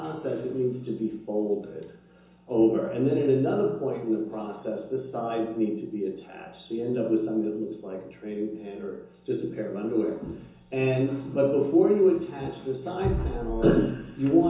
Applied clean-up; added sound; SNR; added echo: none; none; none; reverberation time 0.6 s.